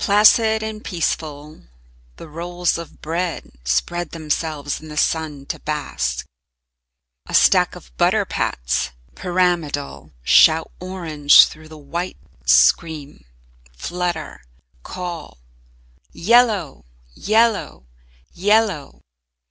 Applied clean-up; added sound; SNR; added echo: none; none; none; none.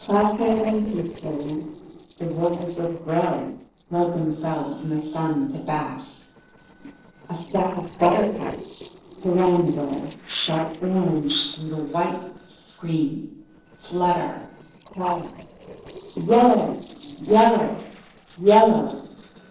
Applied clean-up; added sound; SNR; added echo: neural separator model SepFormer DNS4.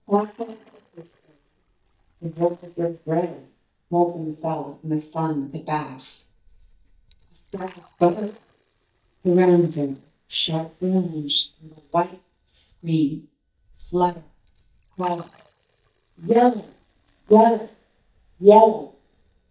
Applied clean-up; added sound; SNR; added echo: neural mask model DeepFilterNet 3.